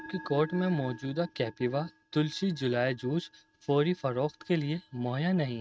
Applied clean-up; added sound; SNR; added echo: neural mask model RNNoise.